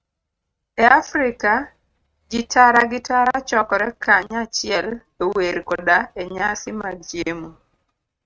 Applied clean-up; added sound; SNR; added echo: neural mask model RNNoise.